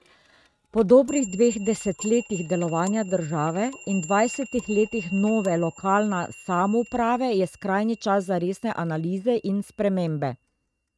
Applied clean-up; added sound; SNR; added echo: neural mask model RNNoise.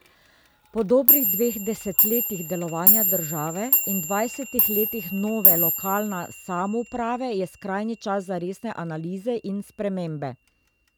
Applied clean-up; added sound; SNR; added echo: none; Clock; -2 dB; none.